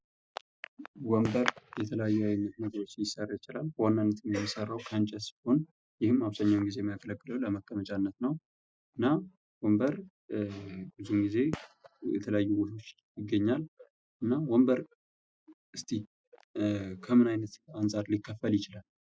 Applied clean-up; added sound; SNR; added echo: classical method spectral subtraction.